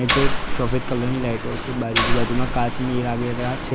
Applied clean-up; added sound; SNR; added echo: none; Mechanisms; -2 dB; none.